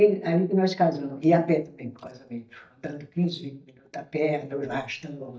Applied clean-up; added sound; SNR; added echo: neural mask model DeepFilterNet 3.